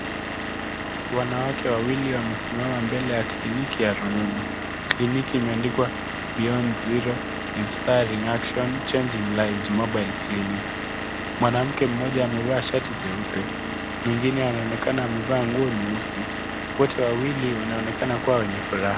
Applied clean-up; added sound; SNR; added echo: none; Engine / Vehicle; 4 dB; none.